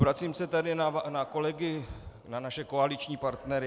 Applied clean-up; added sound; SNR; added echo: none; none; none; none.